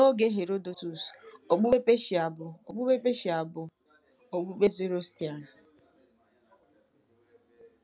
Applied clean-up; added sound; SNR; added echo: none; none; none; none.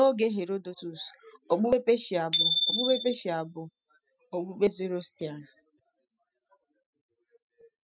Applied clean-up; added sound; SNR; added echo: classical method spectral subtraction.